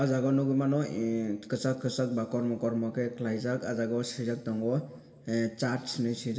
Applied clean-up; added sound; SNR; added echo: none; none; none; reverberation time 1.4 s.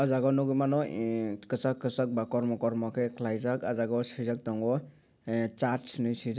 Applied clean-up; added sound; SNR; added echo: none; none; none; none.